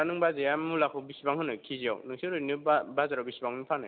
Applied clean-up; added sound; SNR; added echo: none; none; none; none.